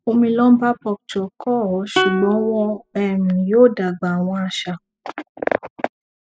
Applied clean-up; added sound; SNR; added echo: classical method spectral subtraction.